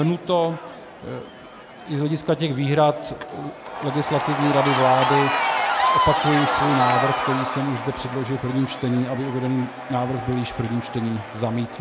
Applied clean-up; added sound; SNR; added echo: none; Crowd / Cheering; 2 dB; none.